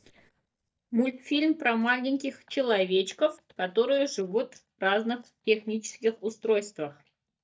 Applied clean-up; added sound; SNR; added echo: neural mask model DeepFilterNet 3.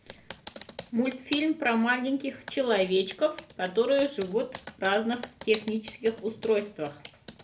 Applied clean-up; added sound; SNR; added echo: none; Computer keyboard; 12 dB; reverberation time 0.3 s.